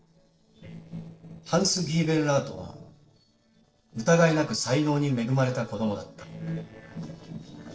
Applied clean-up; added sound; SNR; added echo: neural separator model SepFormer DNS4.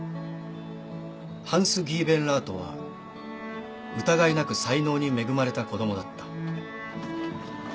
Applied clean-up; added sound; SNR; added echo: none; none; none; none.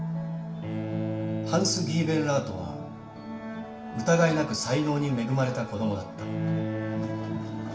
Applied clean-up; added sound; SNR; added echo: none; Bowed string instrument; 8 dB; reverberation time 0.6 s.